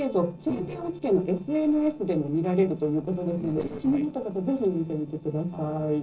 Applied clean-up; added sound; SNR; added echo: neural separator model SepFormer DNS4.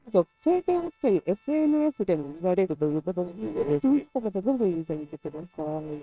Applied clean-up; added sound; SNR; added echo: neural separator model SepFormer WHAMR!.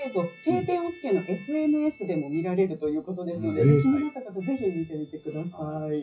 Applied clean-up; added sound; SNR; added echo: classical method WPE with log-MMSE.